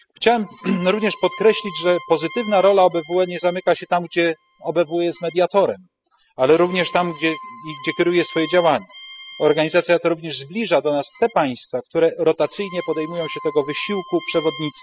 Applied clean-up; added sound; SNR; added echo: classical method spectral subtraction.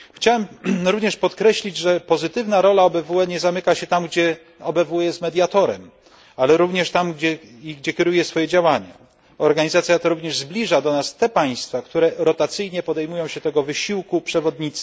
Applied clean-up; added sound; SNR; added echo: none; none; none; none.